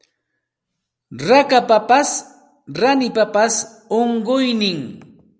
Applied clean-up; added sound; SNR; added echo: none; none; none; none.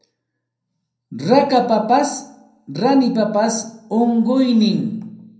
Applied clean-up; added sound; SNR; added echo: none; none; none; reverberation time 0.6 s.